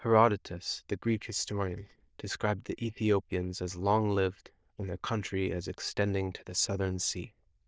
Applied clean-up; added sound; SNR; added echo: neural diffusion model UNIVERSE++.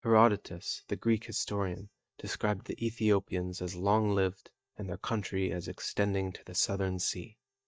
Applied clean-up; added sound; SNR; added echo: neural mask model DeepFilterNet 3.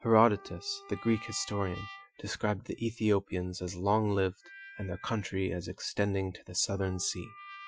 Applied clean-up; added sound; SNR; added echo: classical method Wiener filter.